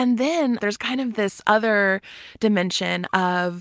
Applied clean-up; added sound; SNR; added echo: none; none; none; none.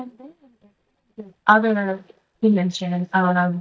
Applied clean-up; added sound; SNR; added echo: neural mask model DeepFilterNet 3.